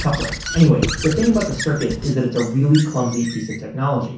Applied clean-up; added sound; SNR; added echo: none; Squeak / Writing; 10 dB; reverberation time 0.6 s.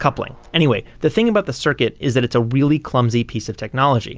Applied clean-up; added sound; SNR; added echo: none; none; none; none.